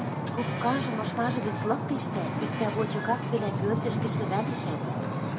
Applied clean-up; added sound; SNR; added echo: none; Wind / Ocean; -2 dB; none.